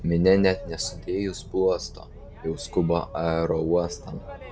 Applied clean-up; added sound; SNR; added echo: none; Boat, Water vehicle; 15 dB; none.